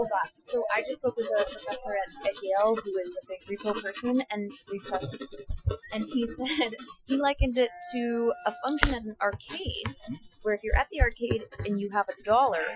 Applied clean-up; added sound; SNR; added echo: classical method Wiener filter.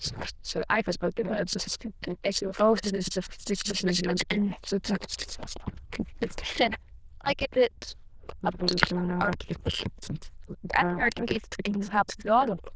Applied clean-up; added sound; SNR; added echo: neural diffusion model UNIVERSE++.